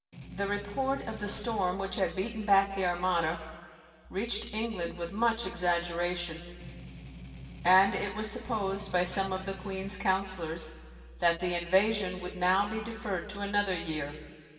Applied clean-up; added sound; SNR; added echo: none; Strum; 15 dB; reverberation time 1.9 s.